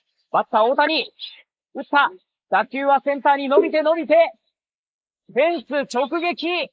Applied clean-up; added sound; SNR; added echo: neural mask model Resemble Enhance denoiser.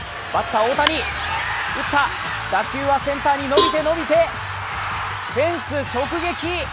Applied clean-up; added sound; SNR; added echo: none; Cowbell; 3 dB; none.